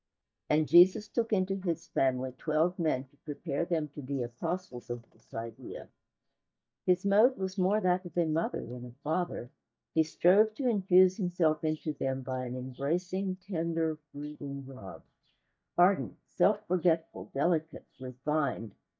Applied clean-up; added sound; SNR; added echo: neural mask model DeepFilterNet 3.